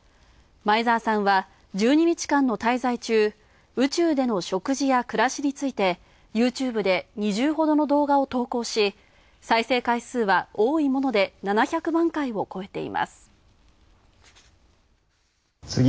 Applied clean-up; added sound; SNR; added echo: none; none; none; none.